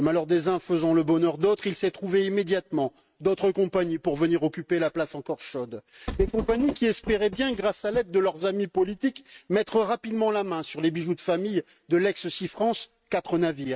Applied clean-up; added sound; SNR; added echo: neural mask model RNNoise.